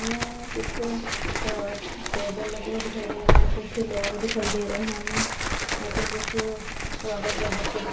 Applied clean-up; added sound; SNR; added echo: none; Tearing; -5 dB; none.